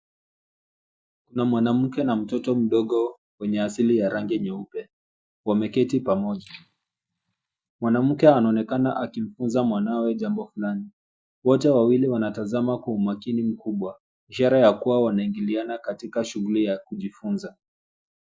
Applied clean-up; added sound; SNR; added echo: neural mask model DeepFilterNet 3.